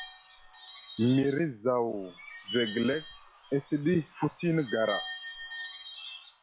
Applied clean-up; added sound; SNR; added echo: classical method log-MMSE.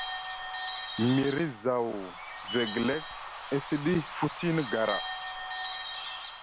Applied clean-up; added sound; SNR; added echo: none; Bird / Bell; 4 dB; none.